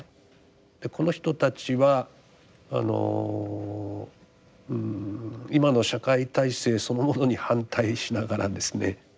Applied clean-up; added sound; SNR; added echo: none; none; none; none.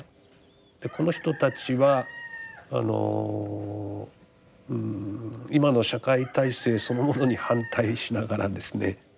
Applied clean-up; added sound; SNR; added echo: none; Chicken, rooster; 18 dB; none.